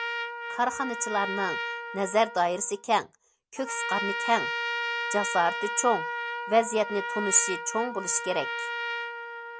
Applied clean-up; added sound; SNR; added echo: none; Trumpet; 4 dB; none.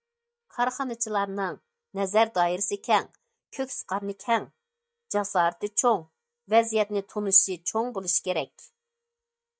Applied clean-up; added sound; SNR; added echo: neural mask model DeepFilterNet 3.